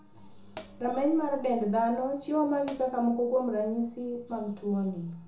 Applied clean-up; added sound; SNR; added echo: none; Hi-hat; 16 dB; reverberation time 0.6 s.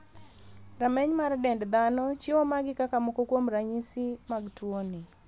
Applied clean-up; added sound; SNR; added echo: none; none; none; none.